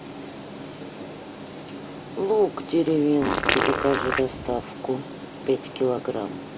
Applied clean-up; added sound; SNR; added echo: none; Fart; 0 dB; none.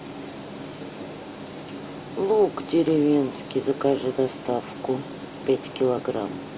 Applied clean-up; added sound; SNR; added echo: none; none; none; none.